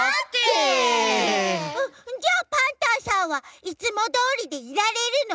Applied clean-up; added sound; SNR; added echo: none; none; none; none.